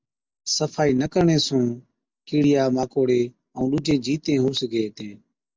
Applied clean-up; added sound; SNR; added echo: none; none; none; none.